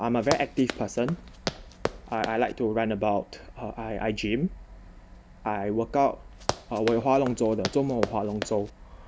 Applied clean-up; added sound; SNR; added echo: none; Run; 8 dB; none.